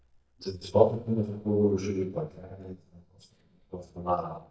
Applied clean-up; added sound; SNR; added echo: neural mask model DeepFilterNet 3.